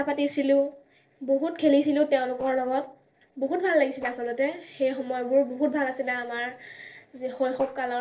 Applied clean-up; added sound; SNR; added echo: neural separator model SepFormer DNS4.